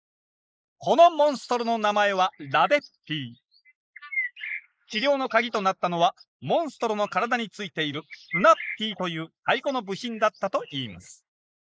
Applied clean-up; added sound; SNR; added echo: neural mask model Resemble Enhance denoiser.